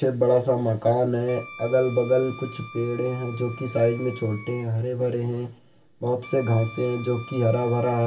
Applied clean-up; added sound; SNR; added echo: none; Wind instrument, woodwind instrument; 19 dB; reverberation time 0.1 s.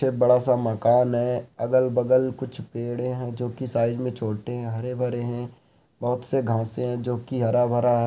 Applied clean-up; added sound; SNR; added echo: none; none; none; none.